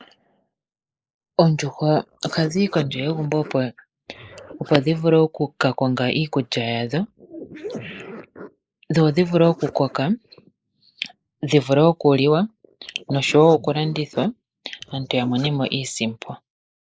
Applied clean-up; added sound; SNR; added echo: neural mask model Resemble Enhance denoiser.